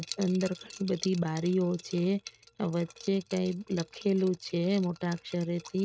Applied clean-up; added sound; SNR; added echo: neural mask model RNNoise.